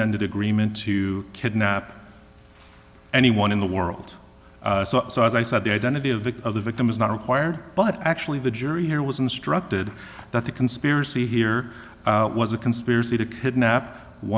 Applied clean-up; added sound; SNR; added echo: none; none; none; none.